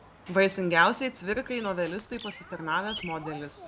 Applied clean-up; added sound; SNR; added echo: none; Bird vocalization, bird call, bird song; 17 dB; none.